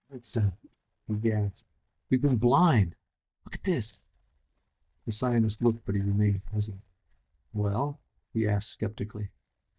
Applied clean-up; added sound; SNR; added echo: neural mask model DeepFilterNet 3.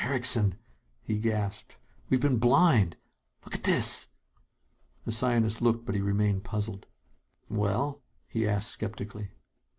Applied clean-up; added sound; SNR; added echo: none; none; none; none.